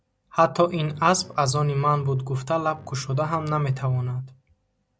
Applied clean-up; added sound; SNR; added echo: none; Bass guitar; 20 dB; none.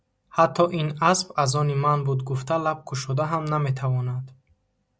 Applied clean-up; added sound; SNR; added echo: none; none; none; none.